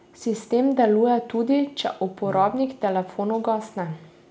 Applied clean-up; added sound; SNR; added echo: none; Brass instrument; 16 dB; none.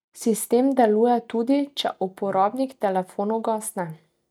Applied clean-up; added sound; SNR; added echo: neural mask model DeepFilterNet 3.